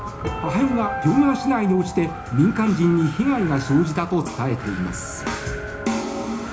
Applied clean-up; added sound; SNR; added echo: none; Wind; 14 dB; reverberation time 0.4 s.